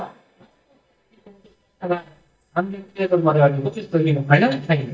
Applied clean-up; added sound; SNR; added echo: neural mask model DeepFilterNet 3.